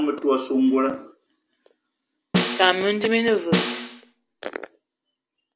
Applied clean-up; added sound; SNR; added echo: none; Snare drum; 2 dB; none.